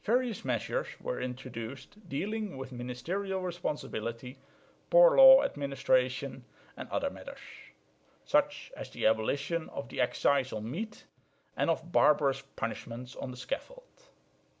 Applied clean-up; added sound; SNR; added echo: none; none; none; none.